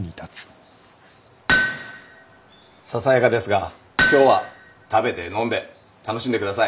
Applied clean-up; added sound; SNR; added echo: none; Hammer; 2 dB; none.